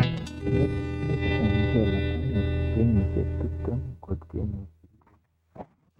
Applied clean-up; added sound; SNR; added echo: neural mask model RNNoise.